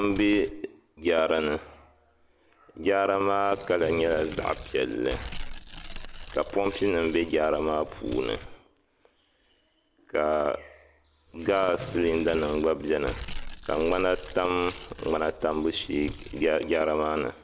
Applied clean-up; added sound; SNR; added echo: none; Tearing; 14 dB; none.